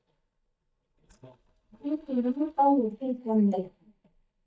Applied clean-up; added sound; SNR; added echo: neural mask model DeepFilterNet 3.